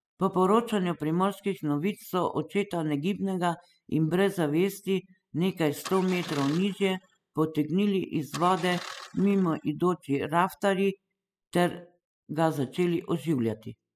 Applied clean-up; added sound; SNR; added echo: classical method spectral subtraction.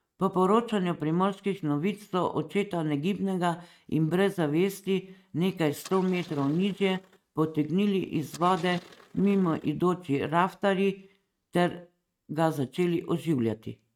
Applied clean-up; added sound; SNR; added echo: neural mask model RNNoise.